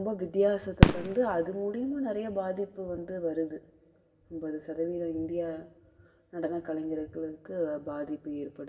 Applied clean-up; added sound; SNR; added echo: none; Fireworks; -5 dB; reverberation time 2.7 s.